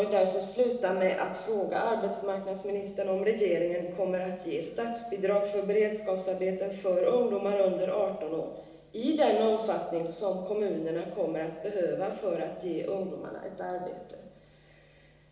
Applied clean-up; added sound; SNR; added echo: none; none; none; reverberation time 1.0 s.